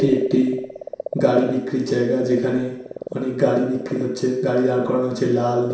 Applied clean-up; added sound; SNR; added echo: none; Frog; 14 dB; reverberation time 0.7 s.